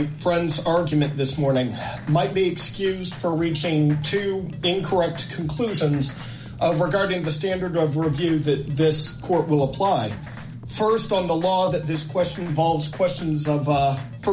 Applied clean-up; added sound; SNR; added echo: none; Drum kit; 20 dB; none.